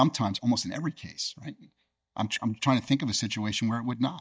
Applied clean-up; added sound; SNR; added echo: neural mask model DeepFilterNet 3.